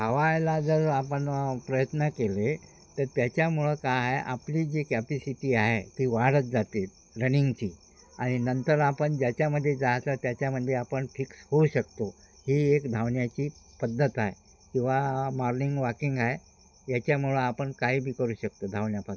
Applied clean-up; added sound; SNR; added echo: none; none; none; none.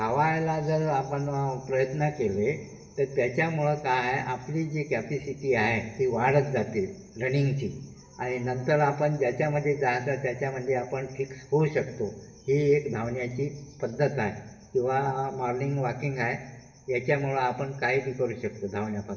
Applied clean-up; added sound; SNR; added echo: none; none; none; reverberation time 0.9 s.